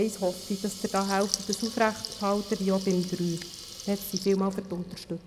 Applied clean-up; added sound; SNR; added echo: none; Water tap, faucet / Liquid; 11 dB; none.